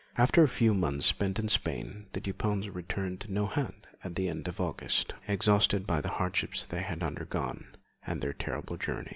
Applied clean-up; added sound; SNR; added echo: none; none; none; none.